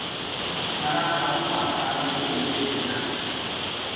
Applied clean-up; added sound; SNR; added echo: none; Rain; -1 dB; reverberation time 2.2 s.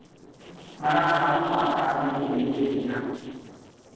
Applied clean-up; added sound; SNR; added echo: neural separator model SepFormer DNS4.